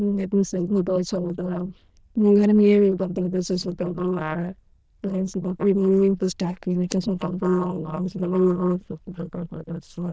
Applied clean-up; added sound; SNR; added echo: neural diffusion model UNIVERSE++.